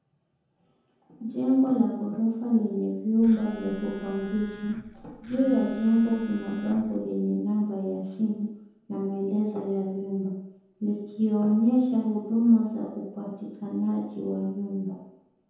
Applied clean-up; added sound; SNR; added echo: none; Telephone; 12 dB; reverberation time 0.9 s.